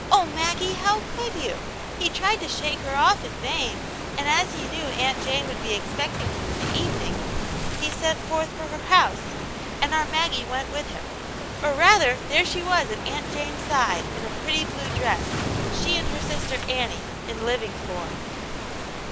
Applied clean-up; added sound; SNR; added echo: none; Waves, surf; 4 dB; none.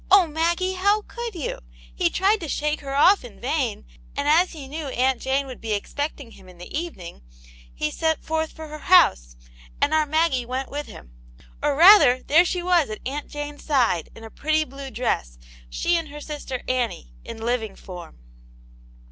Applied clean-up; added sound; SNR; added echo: none; none; none; none.